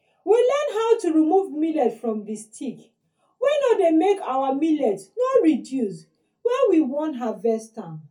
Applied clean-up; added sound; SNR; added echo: none; none; none; reverberation time 0.3 s.